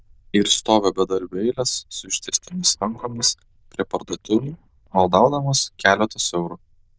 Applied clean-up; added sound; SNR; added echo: neural diffusion model UNIVERSE++.